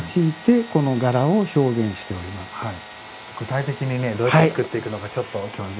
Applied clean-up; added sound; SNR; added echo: none; Sawing / Engine; 16 dB; none.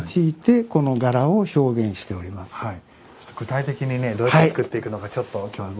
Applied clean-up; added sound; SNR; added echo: none; none; none; none.